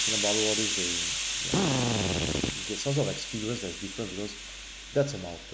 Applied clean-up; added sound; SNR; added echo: none; Drill + Hiss; -3 dB; none.